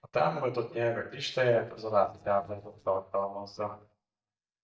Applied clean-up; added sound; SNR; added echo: neural mask model DeepFilterNet 3.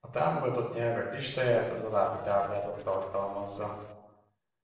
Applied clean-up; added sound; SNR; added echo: neural separator model SepFormer DNS4.